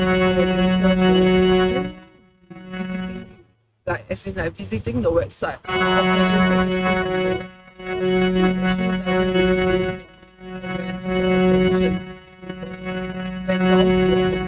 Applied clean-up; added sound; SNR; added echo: neural mask model RNNoise.